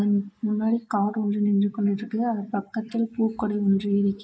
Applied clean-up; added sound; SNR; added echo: neural mask model Resemble Enhance denoiser.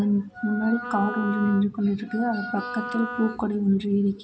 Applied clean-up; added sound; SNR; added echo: none; Wind instrument, woodwind instrument; 10 dB; none.